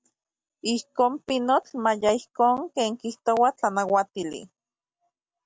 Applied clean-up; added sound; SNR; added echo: none; none; none; none.